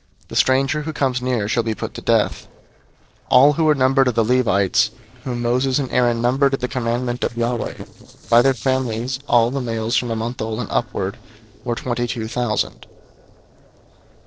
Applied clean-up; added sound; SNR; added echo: neural separator model SepFormer DNS4.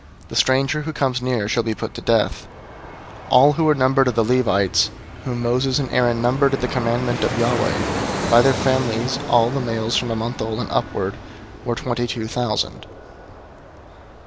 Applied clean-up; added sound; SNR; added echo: none; Fixed-wing aircraft, airplane; 9 dB; none.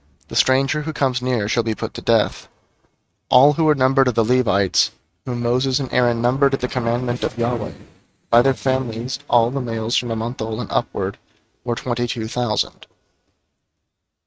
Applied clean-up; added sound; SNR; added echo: neural mask model RNNoise.